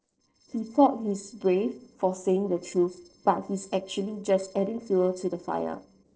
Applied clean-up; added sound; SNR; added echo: neural separator model SepFormer DNS4.